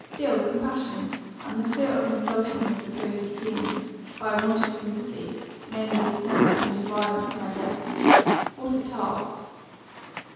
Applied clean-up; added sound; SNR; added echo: none; Zipper (clothing); 1 dB; reverberation time 1.2 s.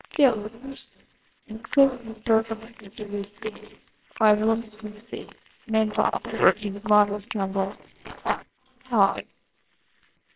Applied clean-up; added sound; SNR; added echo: neural separator model SepFormer WHAMR!.